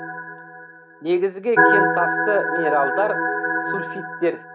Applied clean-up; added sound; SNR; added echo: none; Organ; -2 dB; none.